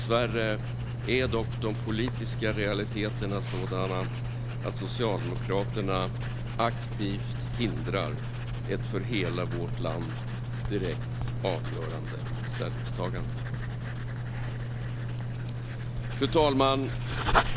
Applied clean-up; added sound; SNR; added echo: none; Writing; -1 dB; none.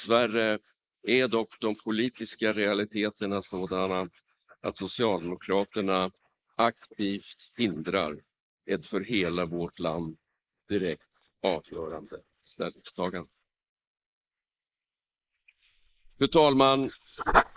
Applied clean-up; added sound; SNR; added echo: neural mask model Resemble Enhance denoiser.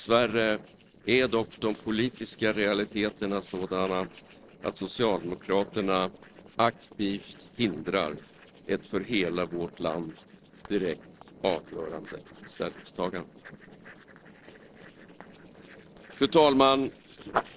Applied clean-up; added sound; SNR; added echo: neural separator model SepFormer DNS4.